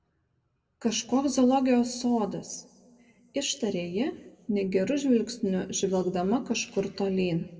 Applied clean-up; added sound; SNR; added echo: none; none; none; reverberation time 0.9 s.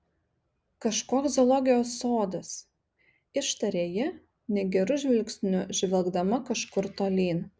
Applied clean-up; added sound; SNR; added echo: none; none; none; none.